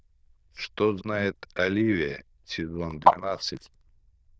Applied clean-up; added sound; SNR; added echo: neural diffusion model UNIVERSE++.